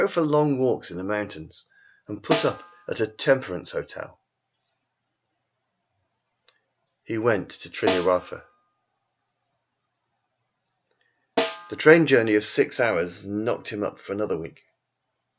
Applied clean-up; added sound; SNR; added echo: none; Snare drum; 5 dB; none.